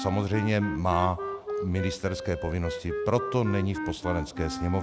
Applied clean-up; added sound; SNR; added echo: none; Wind instrument, woodwind instrument; 7 dB; none.